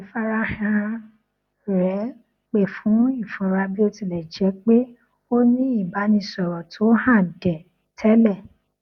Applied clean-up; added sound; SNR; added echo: none; none; none; none.